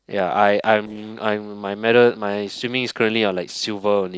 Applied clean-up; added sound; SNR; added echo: neural separator model SepFormer DNS4.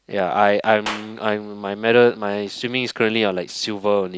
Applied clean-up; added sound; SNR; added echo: none; Clapping; 18 dB; none.